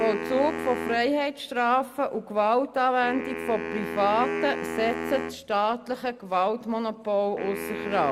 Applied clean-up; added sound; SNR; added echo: none; Wind instrument, woodwind instrument; 8 dB; none.